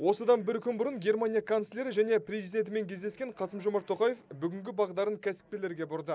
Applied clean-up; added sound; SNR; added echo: none; none; none; none.